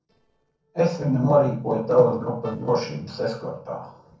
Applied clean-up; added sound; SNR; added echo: neural separator model SepFormer DNS4.